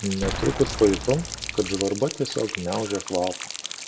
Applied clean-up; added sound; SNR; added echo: none; Rain + Explosion; 7 dB; none.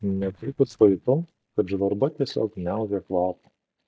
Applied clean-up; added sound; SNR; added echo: neural mask model DeepFilterNet 3.